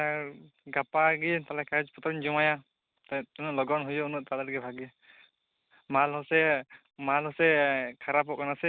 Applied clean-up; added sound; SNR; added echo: none; none; none; none.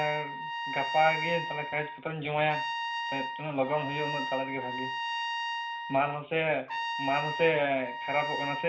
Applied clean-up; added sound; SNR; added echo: none; Trumpet; 4 dB; reverberation time 0.3 s.